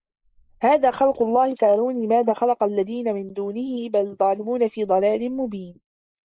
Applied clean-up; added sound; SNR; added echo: neural mask model Resemble Enhance denoiser.